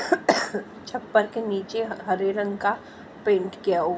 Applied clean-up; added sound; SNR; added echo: none; none; none; none.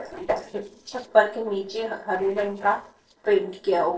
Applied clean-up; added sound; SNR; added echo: neural separator model SepFormer DNS4.